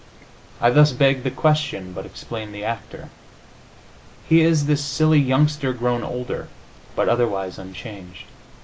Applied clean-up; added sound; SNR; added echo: none; none; none; none.